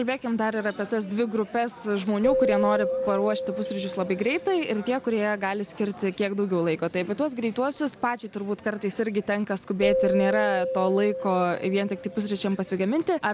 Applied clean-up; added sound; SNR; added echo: none; Keyboard (musical); 6 dB; none.